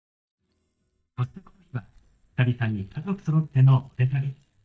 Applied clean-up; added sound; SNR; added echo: neural mask model DeepFilterNet 3.